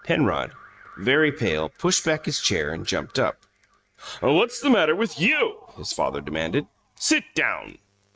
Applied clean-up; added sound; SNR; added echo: neural mask model RNNoise.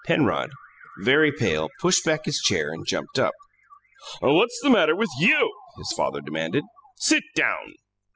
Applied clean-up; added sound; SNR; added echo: classical method spectral subtraction.